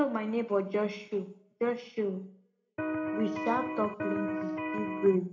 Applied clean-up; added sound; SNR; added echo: none; Electric guitar; 2 dB; reverberation time 0.3 s.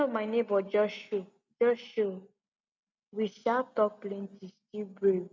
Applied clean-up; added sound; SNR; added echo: none; none; none; none.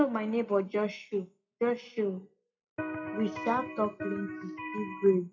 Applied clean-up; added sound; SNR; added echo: classical method WPE with log-MMSE.